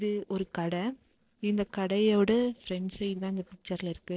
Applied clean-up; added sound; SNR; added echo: neural separator model SepFormer DNS4.